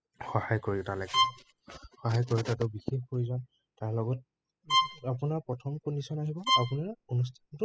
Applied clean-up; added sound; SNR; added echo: classical method spectral subtraction.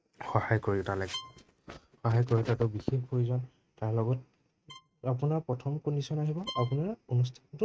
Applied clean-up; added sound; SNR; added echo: neural mask model RNNoise.